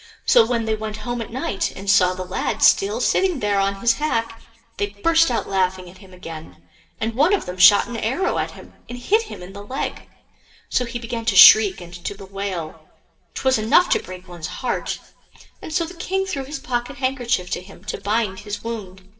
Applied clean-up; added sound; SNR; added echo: none; none; none; reverberation time 0.8 s.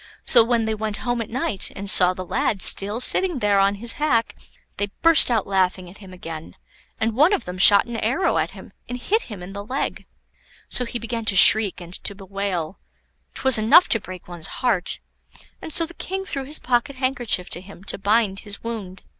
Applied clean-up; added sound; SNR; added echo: none; none; none; none.